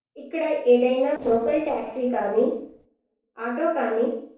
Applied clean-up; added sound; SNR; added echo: neural separator model SepFormer DNS4.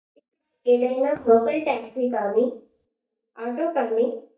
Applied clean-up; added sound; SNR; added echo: neural mask model DeepFilterNet 3.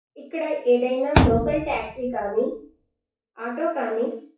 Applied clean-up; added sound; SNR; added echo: classical method WPE with log-MMSE.